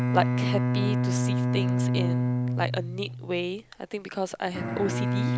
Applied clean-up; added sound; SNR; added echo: none; Bowed string instrument; -5 dB; none.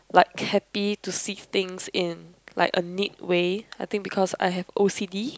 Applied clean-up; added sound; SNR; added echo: none; none; none; none.